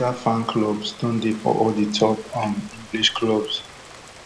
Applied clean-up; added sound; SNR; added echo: none; Rain; 19 dB; none.